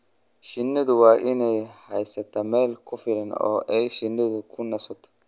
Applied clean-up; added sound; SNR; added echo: none; none; none; none.